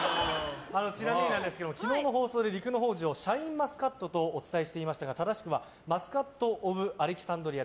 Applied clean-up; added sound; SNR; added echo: none; none; none; none.